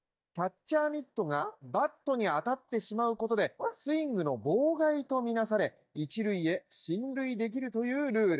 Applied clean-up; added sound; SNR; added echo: neural mask model DeepFilterNet 3.